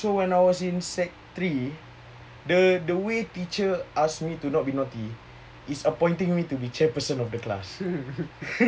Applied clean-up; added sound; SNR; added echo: none; none; none; none.